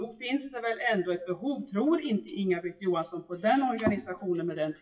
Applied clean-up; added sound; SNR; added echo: classical method WPE with log-MMSE.